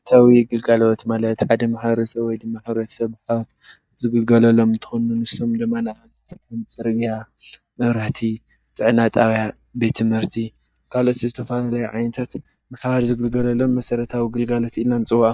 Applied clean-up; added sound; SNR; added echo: neural mask model DeepFilterNet 3.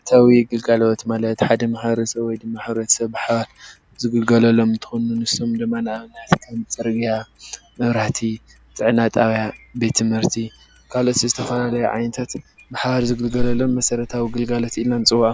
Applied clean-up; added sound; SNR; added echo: none; Clock; 14 dB; none.